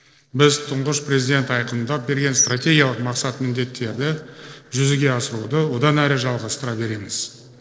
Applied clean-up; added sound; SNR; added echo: neural separator model SepFormer DNS4.